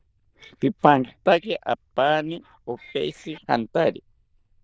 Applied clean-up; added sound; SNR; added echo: neural diffusion model UNIVERSE++.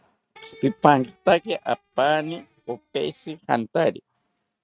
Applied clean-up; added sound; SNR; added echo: neural mask model RNNoise.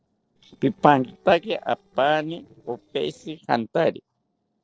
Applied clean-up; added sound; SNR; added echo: neural separator model SepFormer DNS4.